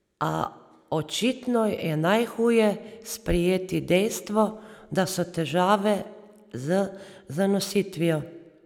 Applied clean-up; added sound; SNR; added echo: none; none; none; none.